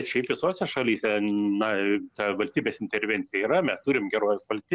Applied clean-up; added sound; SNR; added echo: none; none; none; none.